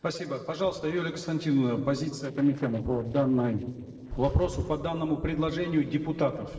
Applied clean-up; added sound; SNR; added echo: neural separator model SepFormer DNS4.